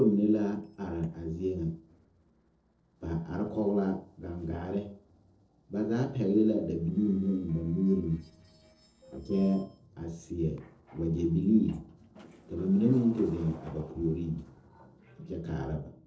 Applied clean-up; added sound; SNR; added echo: neural separator model SepFormer DNS4.